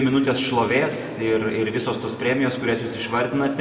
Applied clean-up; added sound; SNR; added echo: none; none; none; reverberation time 1.7 s.